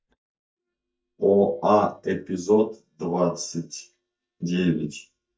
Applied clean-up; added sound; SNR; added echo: neural mask model DeepFilterNet 3.